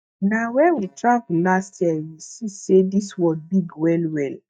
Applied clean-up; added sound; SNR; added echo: neural mask model DeepFilterNet 3.